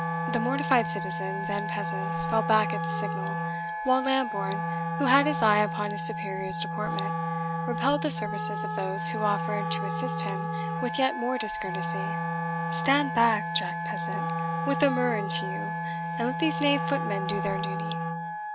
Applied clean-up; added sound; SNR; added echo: none; Wind instrument, woodwind instrument + Wind instrument, woodwind instrument; 2 dB; none.